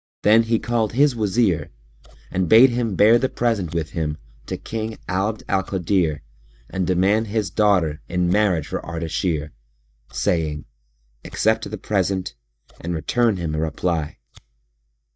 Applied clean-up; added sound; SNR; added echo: neural mask model DeepFilterNet 3.